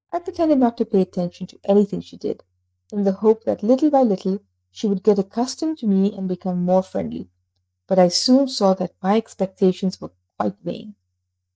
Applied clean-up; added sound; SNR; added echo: neural mask model DeepFilterNet 3.